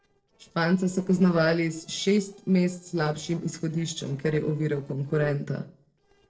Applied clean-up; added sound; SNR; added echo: neural separator model SepFormer DNS4.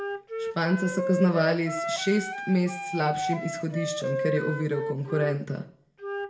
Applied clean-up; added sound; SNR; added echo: none; Wind instrument, woodwind instrument; 5 dB; reverberation time 0.4 s.